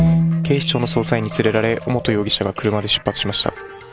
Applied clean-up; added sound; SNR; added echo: none; Bowed string instrument; 4 dB; none.